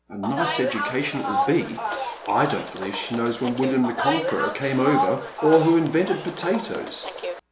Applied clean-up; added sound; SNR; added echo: none; Bus; 5 dB; none.